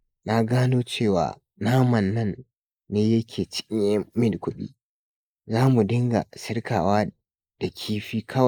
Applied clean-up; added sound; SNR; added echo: neural mask model Resemble Enhance denoiser.